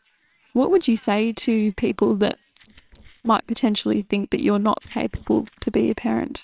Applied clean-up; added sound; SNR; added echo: neural separator model SepFormer WHAMR!.